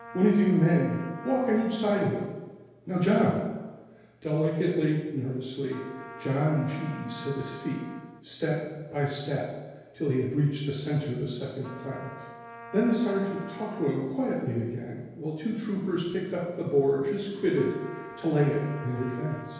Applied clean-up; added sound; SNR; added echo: none; Trumpet; 19 dB; reverberation time 1.2 s.